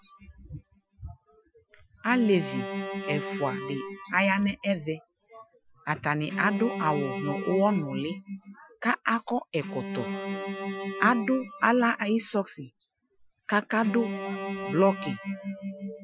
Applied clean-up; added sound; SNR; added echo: classical method Wiener filter.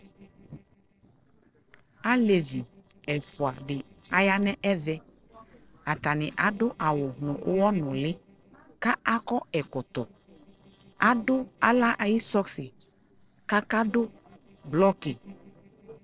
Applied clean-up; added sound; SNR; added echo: neural separator model SepFormer DNS4.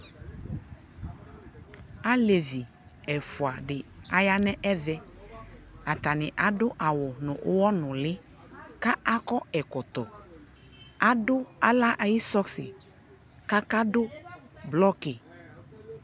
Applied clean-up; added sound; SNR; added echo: none; none; none; none.